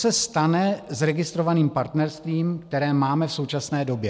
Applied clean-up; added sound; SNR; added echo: none; none; none; none.